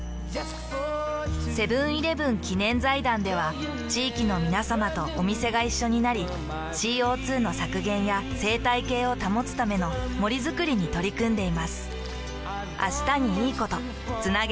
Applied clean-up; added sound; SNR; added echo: none; none; none; none.